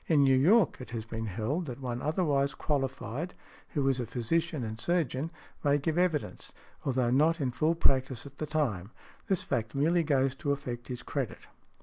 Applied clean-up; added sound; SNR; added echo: none; none; none; none.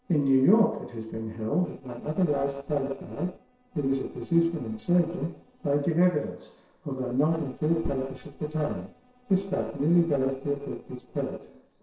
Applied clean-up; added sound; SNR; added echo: neural separator model SepFormer DNS4.